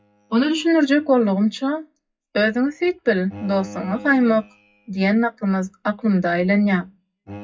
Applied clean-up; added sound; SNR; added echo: classical method WPE with log-MMSE.